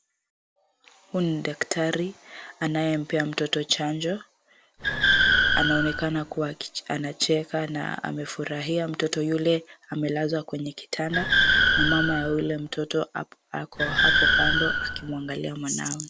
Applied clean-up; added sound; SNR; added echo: none; Car; -5 dB; none.